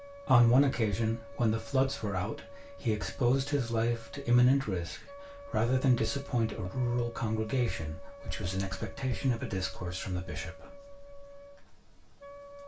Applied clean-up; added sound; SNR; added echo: none; Wind instrument, woodwind instrument; 19 dB; reverberation time 0.3 s.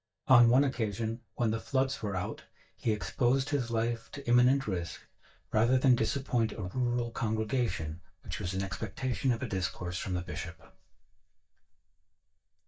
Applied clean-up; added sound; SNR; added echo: neural mask model DeepFilterNet 3.